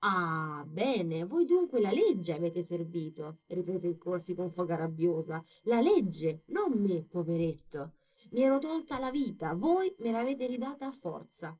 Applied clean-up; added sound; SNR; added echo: neural separator model SepFormer DNS4.